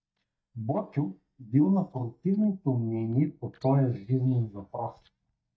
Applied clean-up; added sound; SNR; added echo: neural mask model DeepFilterNet 3.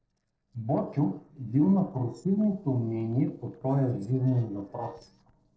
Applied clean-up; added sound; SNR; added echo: neural separator model SepFormer DNS4.